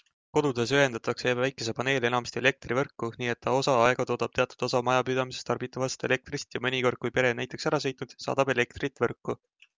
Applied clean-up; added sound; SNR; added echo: none; none; none; none.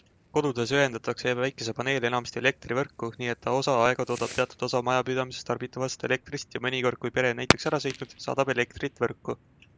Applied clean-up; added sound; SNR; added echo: none; Fireworks; 10 dB; none.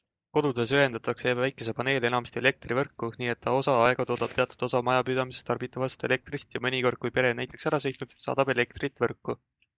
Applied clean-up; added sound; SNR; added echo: neural mask model DeepFilterNet 3.